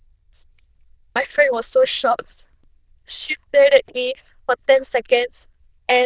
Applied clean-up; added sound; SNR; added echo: neural diffusion model UNIVERSE++.